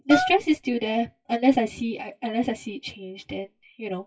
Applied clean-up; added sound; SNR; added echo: classical method WPE with log-MMSE.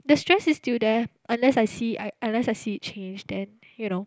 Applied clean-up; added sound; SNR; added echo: none; none; none; none.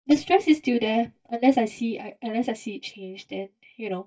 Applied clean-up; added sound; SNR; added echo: neural mask model DeepFilterNet 3.